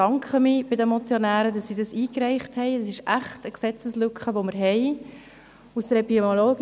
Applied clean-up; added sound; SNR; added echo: none; none; none; none.